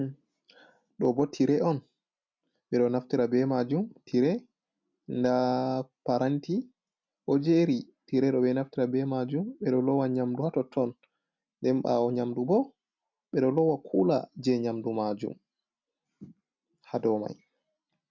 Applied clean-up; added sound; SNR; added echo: none; none; none; none.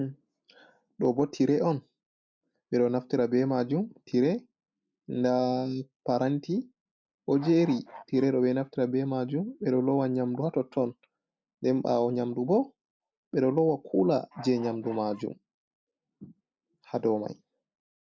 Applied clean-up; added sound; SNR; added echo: neural mask model Resemble Enhance denoiser.